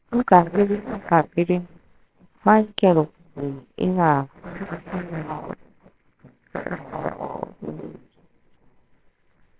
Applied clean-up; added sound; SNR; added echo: neural separator model SepFormer WHAMR!.